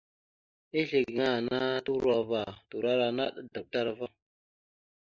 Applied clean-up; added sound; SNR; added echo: neural mask model Resemble Enhance denoiser.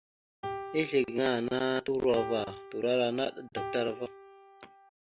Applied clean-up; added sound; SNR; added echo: none; Piano; 11 dB; none.